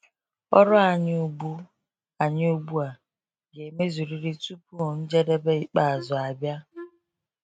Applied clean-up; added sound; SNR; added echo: neural mask model RNNoise.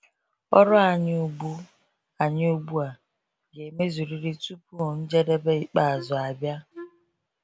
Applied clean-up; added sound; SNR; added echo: none; Wind instrument, woodwind instrument; 19 dB; none.